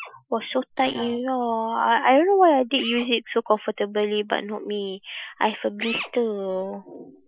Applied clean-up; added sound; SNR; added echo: classical method Wiener filter.